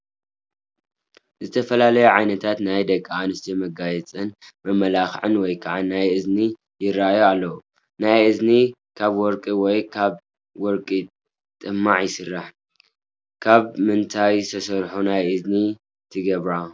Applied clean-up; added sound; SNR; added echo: none; none; none; none.